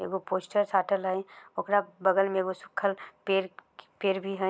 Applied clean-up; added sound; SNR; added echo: none; none; none; none.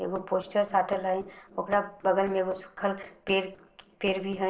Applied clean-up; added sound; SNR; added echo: neural separator model SepFormer DNS4.